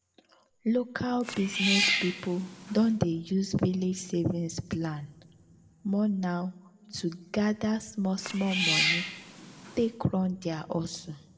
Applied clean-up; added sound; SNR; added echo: none; Cat; 3 dB; reverberation time 1.4 s.